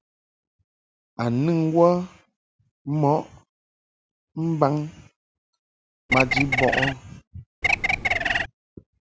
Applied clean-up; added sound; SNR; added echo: none; Bird; -3 dB; none.